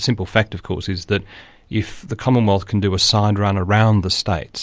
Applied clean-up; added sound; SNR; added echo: none; none; none; none.